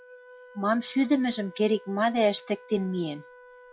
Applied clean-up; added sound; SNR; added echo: classical method log-MMSE.